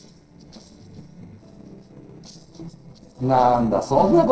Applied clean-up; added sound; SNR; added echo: neural separator model SepFormer DNS4.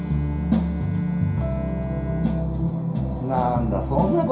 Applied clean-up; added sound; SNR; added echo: none; Bowed string instrument; 17 dB; reverberation time 0.5 s.